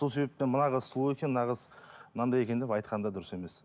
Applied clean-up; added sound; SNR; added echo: none; none; none; none.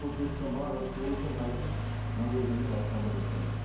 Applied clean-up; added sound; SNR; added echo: none; Accelerating, revving, vroom; -2 dB; reverberation time 0.9 s.